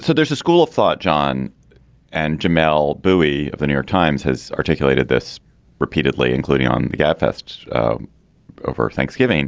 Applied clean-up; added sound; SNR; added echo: none; none; none; none.